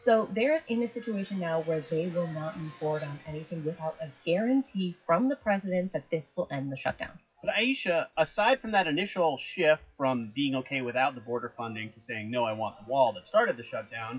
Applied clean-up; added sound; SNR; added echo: classical method WPE with log-MMSE.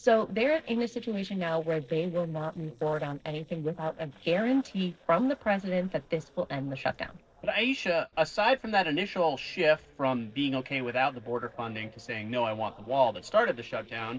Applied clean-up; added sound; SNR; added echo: neural separator model SepFormer DNS4.